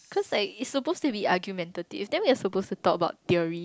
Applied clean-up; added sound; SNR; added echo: none; none; none; none.